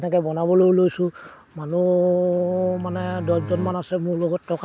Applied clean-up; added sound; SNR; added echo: none; Bowed string instrument; 12 dB; none.